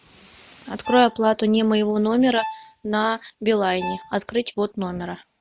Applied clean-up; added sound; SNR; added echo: none; Bowed string instrument; 15 dB; none.